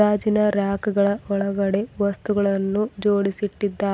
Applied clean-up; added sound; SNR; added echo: none; none; none; none.